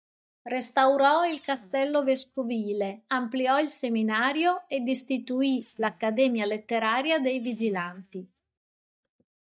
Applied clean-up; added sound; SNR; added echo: neural mask model DeepFilterNet 3.